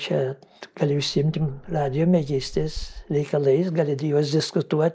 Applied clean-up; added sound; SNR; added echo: neural mask model Resemble Enhance denoiser.